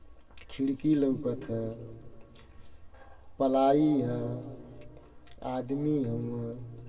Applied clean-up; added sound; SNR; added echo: none; none; none; reverberation time 2.4 s.